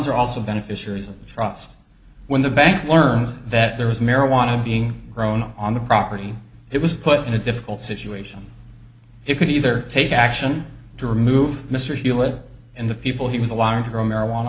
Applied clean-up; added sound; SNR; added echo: none; none; none; none.